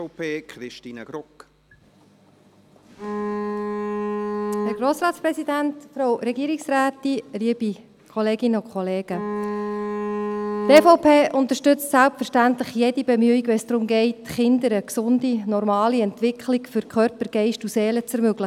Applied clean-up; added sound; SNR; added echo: none; Bowed string instrument; 5 dB; none.